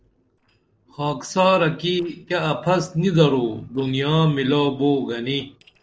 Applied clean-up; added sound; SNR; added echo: neural separator model SepFormer DNS4.